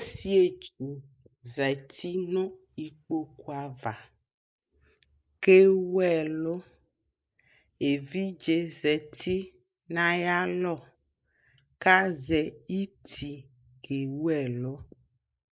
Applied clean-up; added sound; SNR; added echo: neural mask model Resemble Enhance denoiser.